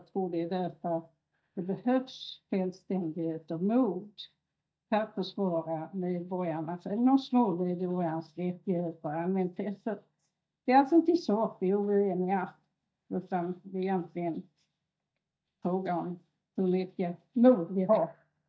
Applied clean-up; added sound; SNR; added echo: neural mask model DeepFilterNet 3.